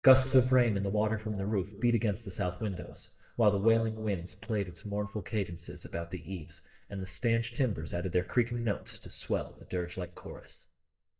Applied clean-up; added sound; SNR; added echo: neural mask model DeepFilterNet 3.